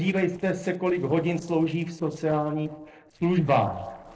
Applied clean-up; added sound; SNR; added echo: neural separator model SepFormer DNS4.